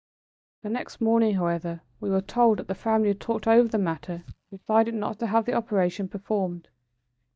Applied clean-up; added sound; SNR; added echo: neural mask model DeepFilterNet 3.